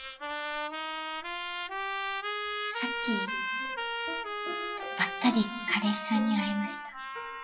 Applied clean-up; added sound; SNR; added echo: classical method WPE with log-MMSE.